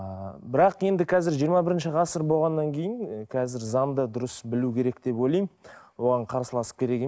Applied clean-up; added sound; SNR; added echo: none; none; none; none.